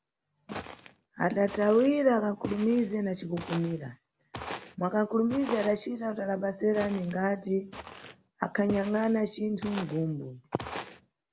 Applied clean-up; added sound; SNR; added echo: none; Walk, footsteps; 14 dB; none.